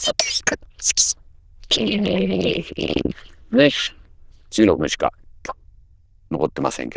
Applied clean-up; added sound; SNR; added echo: neural diffusion model UNIVERSE++.